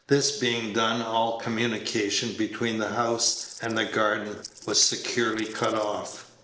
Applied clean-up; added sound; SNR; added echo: neural separator model SepFormer DNS4.